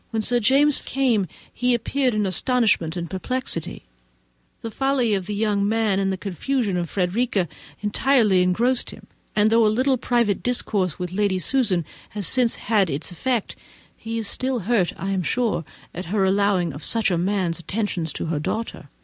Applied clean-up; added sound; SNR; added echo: none; none; none; none.